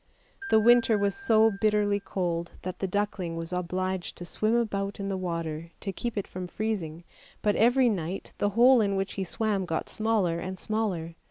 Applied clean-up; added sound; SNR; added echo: none; Ringtone / Bell; 16 dB; none.